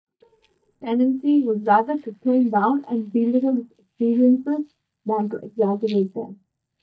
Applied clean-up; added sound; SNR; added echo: neural mask model DeepFilterNet 3.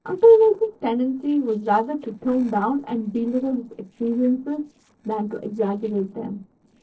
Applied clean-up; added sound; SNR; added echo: neural separator model SepFormer DNS4.